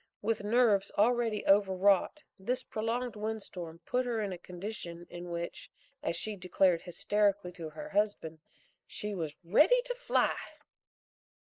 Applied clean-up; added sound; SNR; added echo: neural mask model Resemble Enhance denoiser.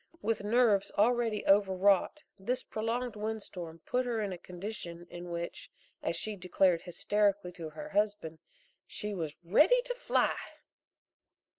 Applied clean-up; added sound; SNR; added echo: none; none; none; none.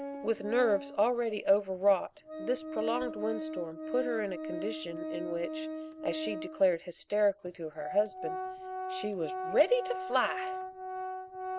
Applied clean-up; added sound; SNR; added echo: none; Organ; 7 dB; none.